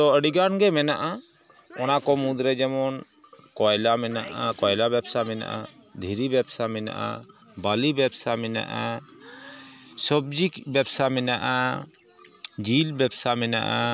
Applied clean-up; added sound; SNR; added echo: none; Sneeze; 19 dB; none.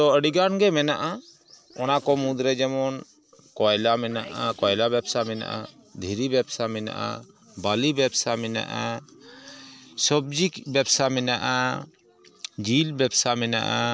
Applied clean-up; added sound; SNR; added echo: neural separator model SepFormer DNS4.